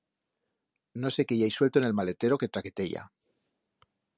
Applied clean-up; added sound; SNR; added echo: none; none; none; none.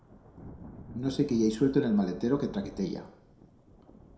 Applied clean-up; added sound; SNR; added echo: none; Thunder / Rain; 17 dB; reverberation time 0.6 s.